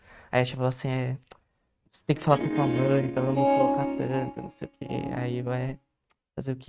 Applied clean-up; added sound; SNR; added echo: neural mask model RNNoise.